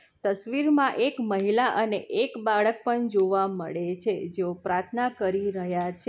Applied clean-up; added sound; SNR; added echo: none; none; none; none.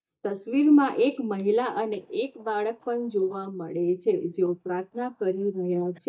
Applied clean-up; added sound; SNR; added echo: neural mask model DeepFilterNet 3.